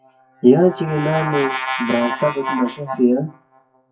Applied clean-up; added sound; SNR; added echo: classical method WPE with log-MMSE.